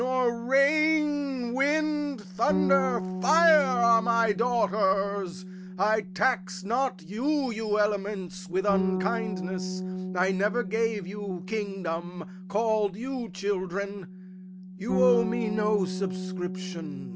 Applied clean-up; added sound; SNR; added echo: none; Bass guitar; 7 dB; none.